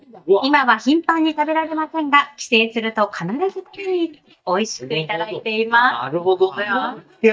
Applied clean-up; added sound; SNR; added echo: neural mask model DeepFilterNet 3.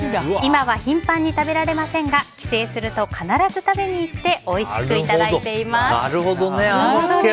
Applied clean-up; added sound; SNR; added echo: none; none; none; none.